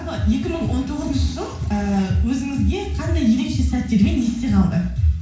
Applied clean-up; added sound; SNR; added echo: none; none; none; reverberation time 0.6 s.